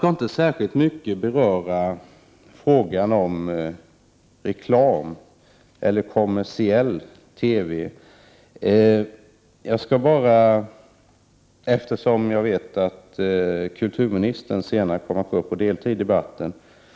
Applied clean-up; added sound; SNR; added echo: none; none; none; none.